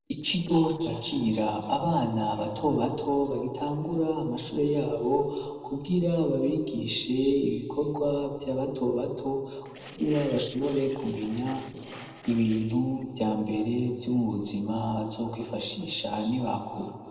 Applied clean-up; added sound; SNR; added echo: neural separator model SepFormer DNS4.